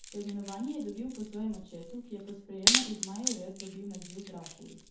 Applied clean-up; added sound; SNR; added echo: none; Wood; -4 dB; reverberation time 0.5 s.